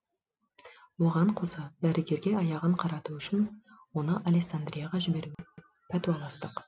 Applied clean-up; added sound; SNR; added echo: none; none; none; none.